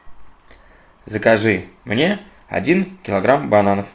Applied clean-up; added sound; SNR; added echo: none; none; none; none.